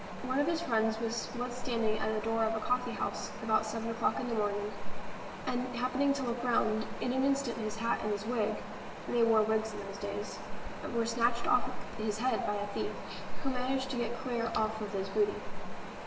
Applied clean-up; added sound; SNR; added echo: none; Wind; 11 dB; reverberation time 1.0 s.